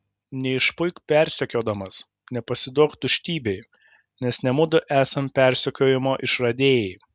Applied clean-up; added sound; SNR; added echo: none; none; none; none.